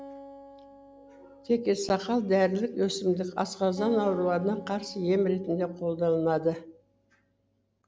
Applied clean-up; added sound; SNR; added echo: none; Acoustic guitar; 18 dB; none.